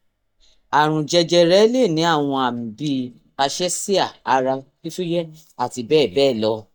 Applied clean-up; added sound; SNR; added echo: neural mask model DeepFilterNet 3.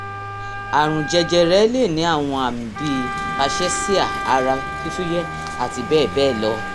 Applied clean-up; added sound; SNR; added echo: none; Engine / Vehicle + Wind instrument, woodwind instrument; 7 dB; none.